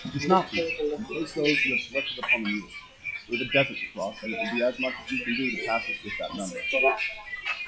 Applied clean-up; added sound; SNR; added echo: classical method log-MMSE.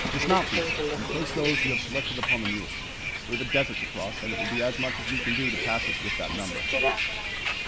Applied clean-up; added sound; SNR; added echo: none; Bus; -4 dB; none.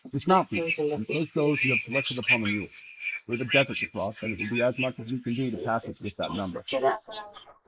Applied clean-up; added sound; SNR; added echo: neural mask model Resemble Enhance denoiser.